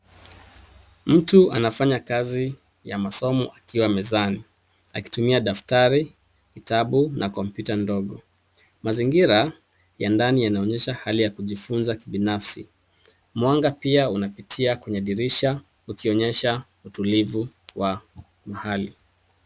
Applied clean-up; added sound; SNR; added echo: none; none; none; none.